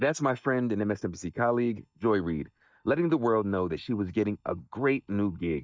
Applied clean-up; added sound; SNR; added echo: neural mask model DeepFilterNet 3.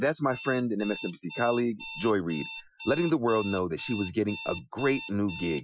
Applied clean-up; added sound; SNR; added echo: classical method Wiener filter.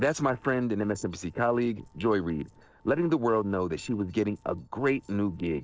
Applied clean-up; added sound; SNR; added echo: neural separator model SepFormer DNS4.